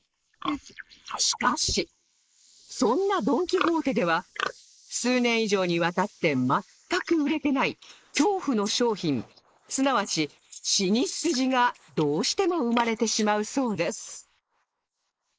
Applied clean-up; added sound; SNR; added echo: neural mask model Resemble Enhance denoiser.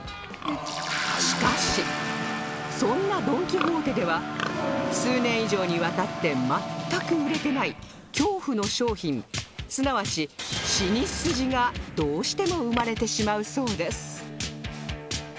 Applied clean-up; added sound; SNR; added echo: none; Livestock, farm animals, working animals; 15 dB; none.